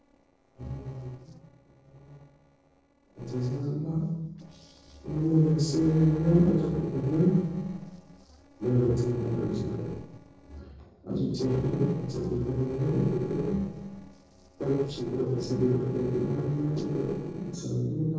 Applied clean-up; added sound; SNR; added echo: neural separator model SepFormer DNS4.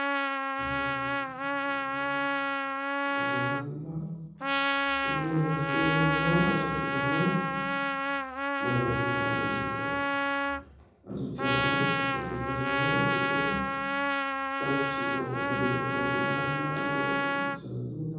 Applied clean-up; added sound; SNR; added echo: none; Trumpet; -4 dB; reverberation time 1.3 s.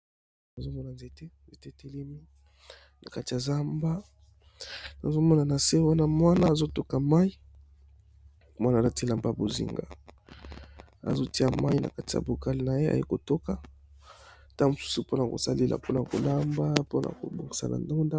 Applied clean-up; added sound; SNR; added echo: none; none; none; none.